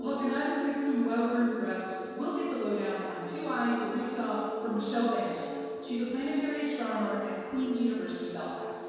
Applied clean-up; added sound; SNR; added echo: none; none; none; reverberation time 1.9 s.